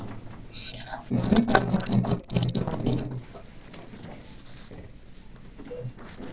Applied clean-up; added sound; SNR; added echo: neural separator model SepFormer DNS4.